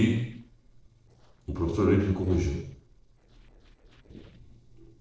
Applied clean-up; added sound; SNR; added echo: neural separator model SepFormer DNS4.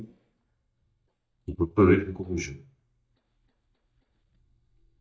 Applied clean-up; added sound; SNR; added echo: neural mask model DeepFilterNet 3.